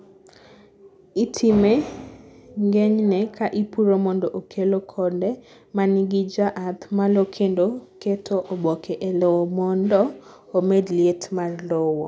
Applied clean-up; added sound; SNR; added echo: none; none; none; none.